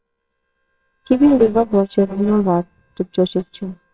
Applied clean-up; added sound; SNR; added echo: neural separator model SepFormer WHAMR!.